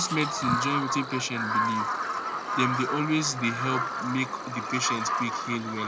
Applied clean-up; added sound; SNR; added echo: none; Bird vocalization, bird call, bird song; 0 dB; none.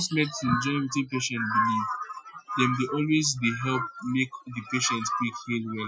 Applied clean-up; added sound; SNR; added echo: classical method Wiener filter.